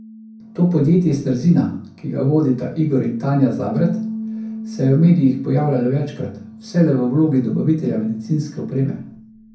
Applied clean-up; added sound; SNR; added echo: none; Bass guitar; 15 dB; reverberation time 0.6 s.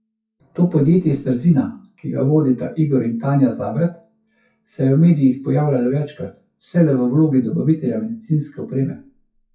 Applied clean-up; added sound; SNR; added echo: classical method WPE with log-MMSE.